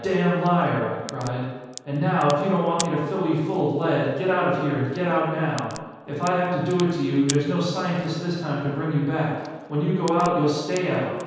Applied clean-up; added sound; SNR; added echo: none; Crack; 19 dB; reverberation time 1.2 s.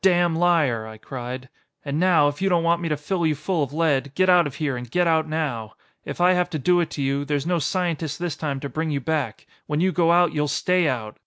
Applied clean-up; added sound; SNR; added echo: none; none; none; none.